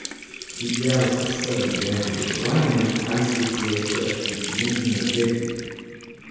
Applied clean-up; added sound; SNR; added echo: none; Water tap, faucet; 6 dB; reverberation time 2.0 s.